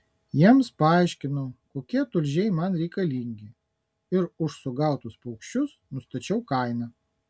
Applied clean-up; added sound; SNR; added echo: none; none; none; none.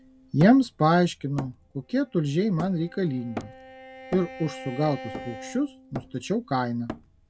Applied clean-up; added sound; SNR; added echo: none; Bowed string instrument + Hammer; 14 dB; none.